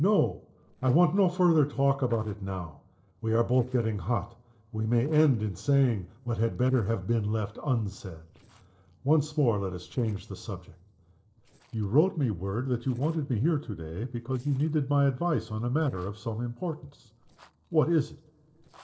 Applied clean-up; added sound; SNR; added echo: neural separator model SepFormer DNS4.